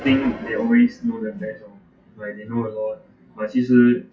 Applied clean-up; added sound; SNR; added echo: classical method WPE with log-MMSE.